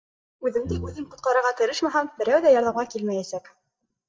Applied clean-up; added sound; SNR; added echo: neural mask model DeepFilterNet 3.